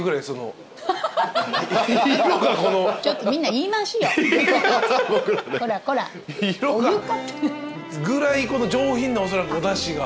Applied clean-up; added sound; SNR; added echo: none; none; none; none.